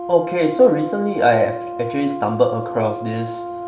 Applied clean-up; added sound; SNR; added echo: none; Brass instrument; 9 dB; reverberation time 0.8 s.